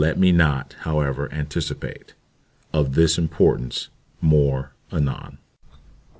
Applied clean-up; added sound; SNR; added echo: none; none; none; none.